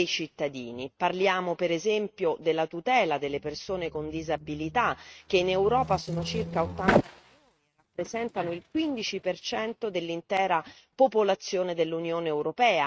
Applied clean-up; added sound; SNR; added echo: neural mask model RNNoise.